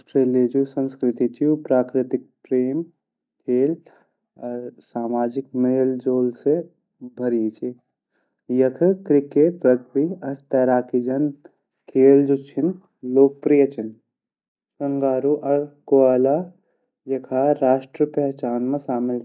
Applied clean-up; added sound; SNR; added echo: none; none; none; none.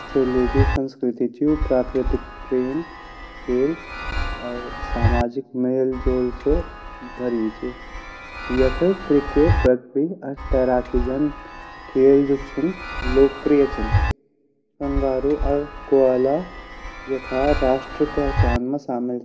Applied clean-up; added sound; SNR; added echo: none; Chime; 5 dB; reverberation time 1.0 s.